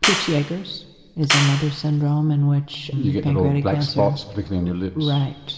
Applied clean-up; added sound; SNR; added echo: none; Clapping; 2 dB; reverberation time 1.9 s.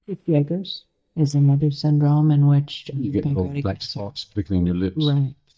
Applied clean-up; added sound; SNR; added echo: neural mask model DeepFilterNet 3.